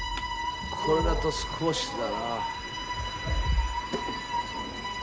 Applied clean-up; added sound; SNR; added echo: none; Train + Bowed string instrument; 3 dB; none.